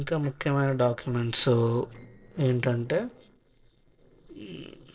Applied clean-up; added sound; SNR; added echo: neural separator model SepFormer DNS4.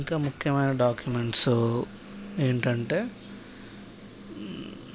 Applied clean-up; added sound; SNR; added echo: none; none; none; none.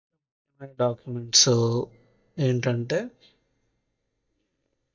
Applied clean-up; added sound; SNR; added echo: neural mask model DeepFilterNet 3.